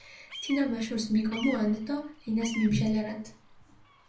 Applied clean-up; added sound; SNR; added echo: none; Bird vocalization, bird call, bird song; 16 dB; reverberation time 0.3 s.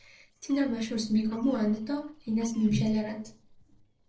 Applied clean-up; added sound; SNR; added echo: neural separator model SepFormer DNS4.